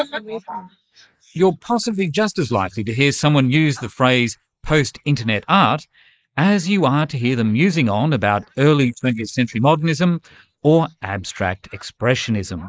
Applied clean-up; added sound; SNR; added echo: neural mask model Resemble Enhance denoiser.